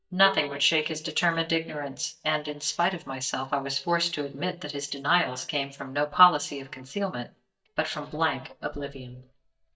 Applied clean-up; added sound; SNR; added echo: neural mask model DeepFilterNet 3.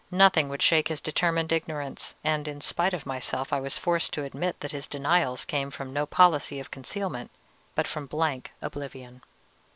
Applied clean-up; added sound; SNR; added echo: none; none; none; none.